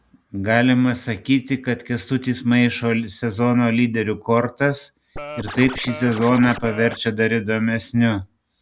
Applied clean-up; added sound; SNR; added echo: none; Scratching (performance technique); 12 dB; none.